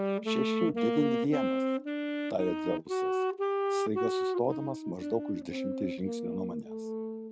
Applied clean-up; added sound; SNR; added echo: neural mask model RNNoise.